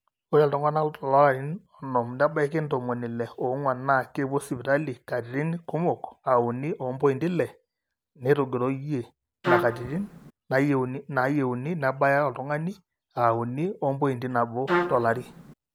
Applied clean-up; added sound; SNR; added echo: none; Trumpet; 2 dB; none.